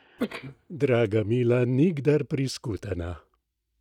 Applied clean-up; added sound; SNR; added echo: neural mask model DeepFilterNet 3.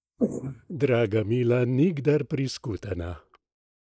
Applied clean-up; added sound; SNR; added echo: neural mask model Resemble Enhance denoiser.